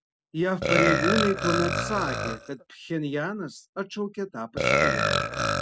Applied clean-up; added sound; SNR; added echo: none; Burping, eructation; -2 dB; none.